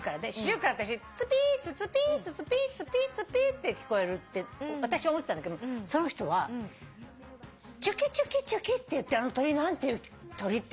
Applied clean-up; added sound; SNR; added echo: none; none; none; none.